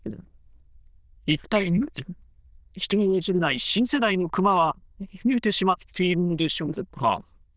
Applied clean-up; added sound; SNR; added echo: neural diffusion model UNIVERSE++.